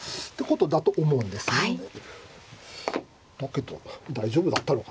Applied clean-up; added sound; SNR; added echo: none; none; none; none.